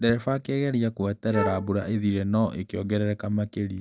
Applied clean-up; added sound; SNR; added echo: none; Wind instrument, woodwind instrument; 7 dB; none.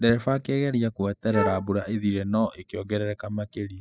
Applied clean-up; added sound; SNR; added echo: classical method spectral subtraction.